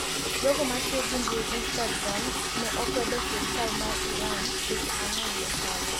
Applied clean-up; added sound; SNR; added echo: none; Liquid; -5 dB; none.